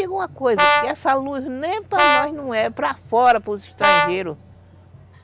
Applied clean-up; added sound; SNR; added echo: none; Brass instrument; -2 dB; none.